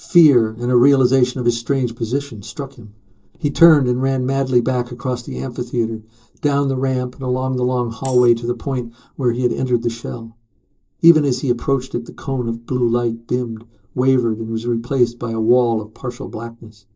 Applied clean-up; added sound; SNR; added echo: neural separator model SepFormer DNS4.